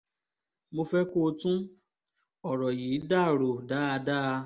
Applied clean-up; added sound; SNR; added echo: none; none; none; none.